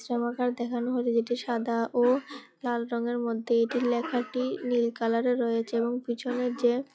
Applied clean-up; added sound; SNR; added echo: classical method log-MMSE.